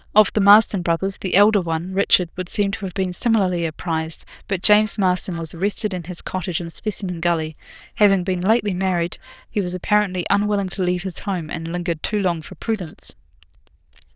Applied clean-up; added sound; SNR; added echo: neural diffusion model UNIVERSE++.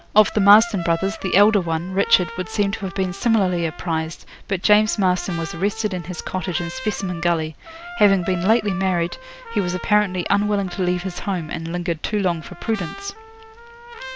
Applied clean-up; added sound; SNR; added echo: none; Trumpet; 15 dB; none.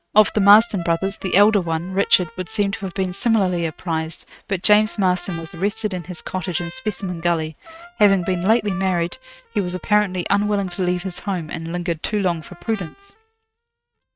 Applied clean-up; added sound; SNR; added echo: neural mask model RNNoise.